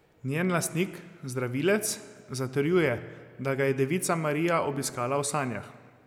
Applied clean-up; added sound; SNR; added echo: none; Piano; 19 dB; none.